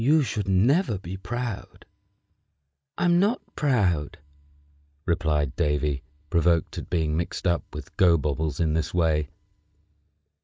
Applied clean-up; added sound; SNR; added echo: none; none; none; none.